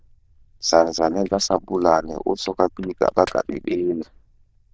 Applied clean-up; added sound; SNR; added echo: neural diffusion model UNIVERSE++.